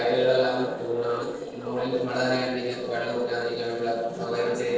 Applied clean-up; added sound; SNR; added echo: neural separator model SepFormer DNS4.